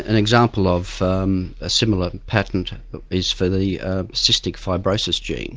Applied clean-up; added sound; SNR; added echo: none; none; none; none.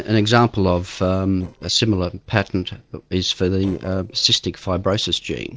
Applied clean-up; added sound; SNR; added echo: neural separator model SepFormer DNS4.